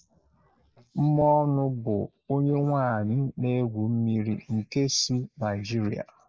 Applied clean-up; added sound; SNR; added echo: neural mask model Resemble Enhance denoiser.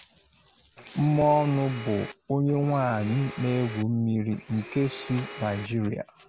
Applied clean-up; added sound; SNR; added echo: none; Domestic sounds, home sounds; 14 dB; none.